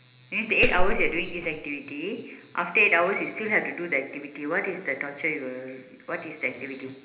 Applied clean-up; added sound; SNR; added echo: none; Clapping; -3 dB; reverberation time 1.0 s.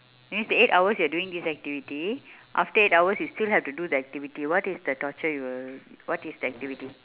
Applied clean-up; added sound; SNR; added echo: none; none; none; none.